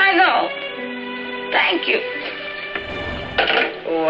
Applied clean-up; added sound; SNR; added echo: none; Livestock, farm animals, working animals; 19 dB; none.